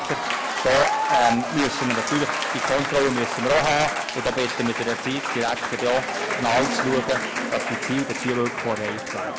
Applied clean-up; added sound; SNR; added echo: none; Applause / Crowd / Cheering; 2 dB; none.